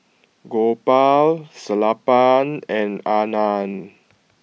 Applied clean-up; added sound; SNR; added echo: none; none; none; none.